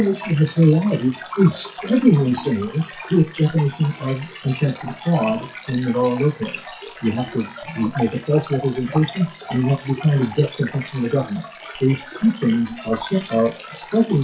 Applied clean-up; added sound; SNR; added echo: classical method WPE with log-MMSE.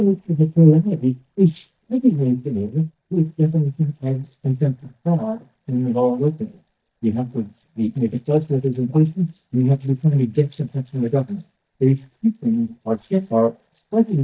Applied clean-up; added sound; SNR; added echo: neural mask model DeepFilterNet 3.